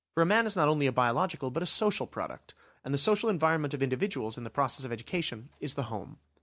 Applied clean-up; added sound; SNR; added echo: none; none; none; none.